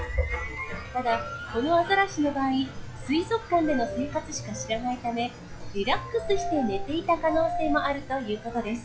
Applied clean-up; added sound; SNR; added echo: classical method log-MMSE.